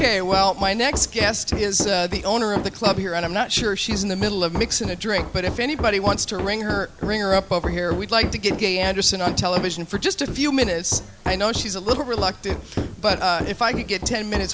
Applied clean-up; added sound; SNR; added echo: none; Run; 7 dB; none.